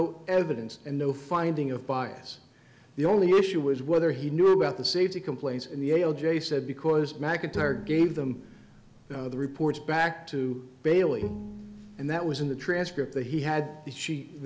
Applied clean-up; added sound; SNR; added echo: none; Bowed string instrument; 14 dB; none.